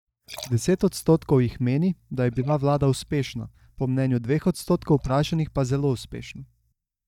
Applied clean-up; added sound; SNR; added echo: neural mask model DeepFilterNet 3.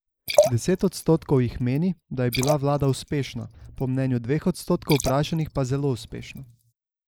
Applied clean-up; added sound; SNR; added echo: neural mask model Resemble Enhance denoiser.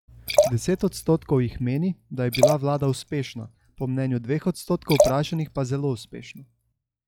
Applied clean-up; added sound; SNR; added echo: classical method log-MMSE.